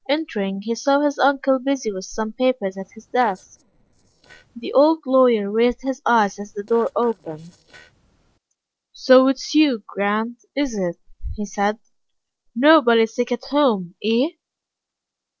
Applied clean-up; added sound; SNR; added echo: neural separator model SepFormer DNS4.